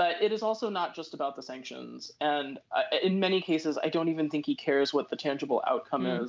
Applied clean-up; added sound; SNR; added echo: none; none; none; none.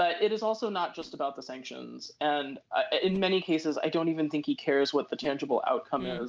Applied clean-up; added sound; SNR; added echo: neural separator model SepFormer DNS4.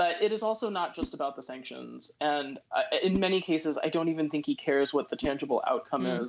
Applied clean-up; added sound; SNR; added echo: none; Whoosh, swoosh, swish; 16 dB; none.